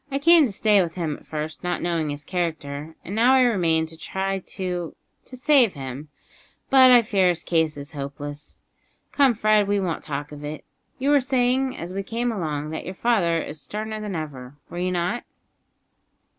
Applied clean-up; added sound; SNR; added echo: none; none; none; none.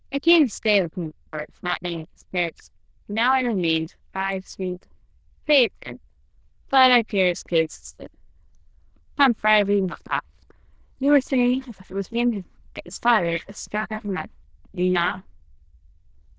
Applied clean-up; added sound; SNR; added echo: neural diffusion model UNIVERSE++.